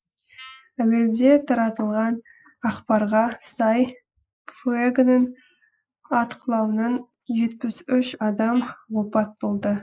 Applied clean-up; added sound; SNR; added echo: neural mask model Resemble Enhance denoiser.